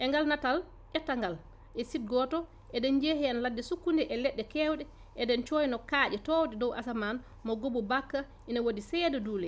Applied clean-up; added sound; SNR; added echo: none; none; none; none.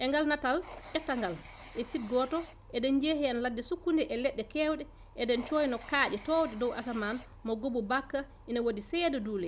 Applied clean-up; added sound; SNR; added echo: none; Writing; 10 dB; none.